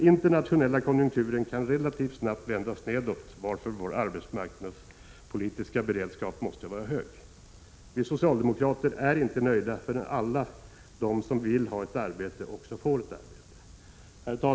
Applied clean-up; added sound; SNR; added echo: none; none; none; none.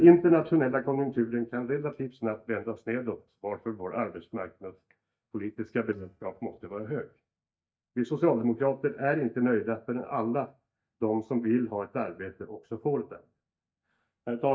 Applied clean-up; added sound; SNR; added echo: neural mask model DeepFilterNet 3.